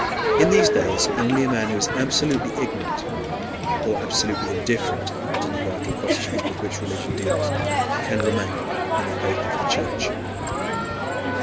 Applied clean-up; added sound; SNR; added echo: none; Crowd; -3 dB; none.